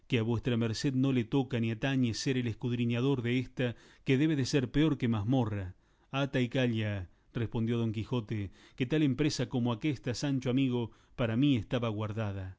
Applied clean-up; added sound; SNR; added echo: none; none; none; none.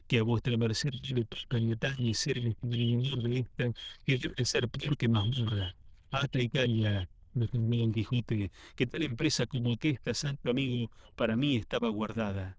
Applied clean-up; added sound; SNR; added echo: neural diffusion model UNIVERSE++.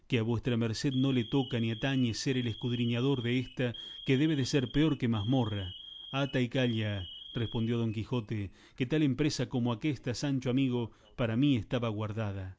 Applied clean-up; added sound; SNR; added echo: none; Alarm; 19 dB; none.